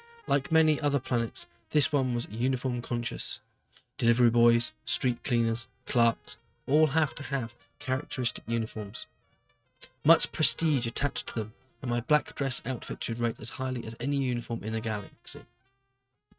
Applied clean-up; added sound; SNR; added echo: neural mask model RNNoise.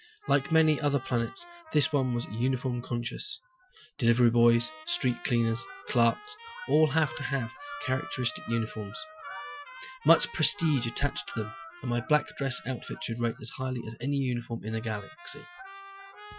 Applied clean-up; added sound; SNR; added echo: classical method Wiener filter.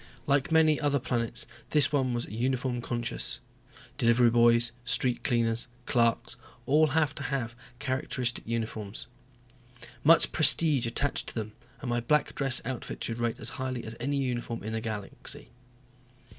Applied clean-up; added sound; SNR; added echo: none; none; none; none.